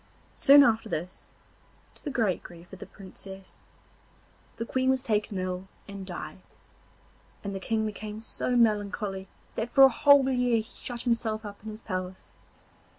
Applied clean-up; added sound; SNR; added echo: none; none; none; none.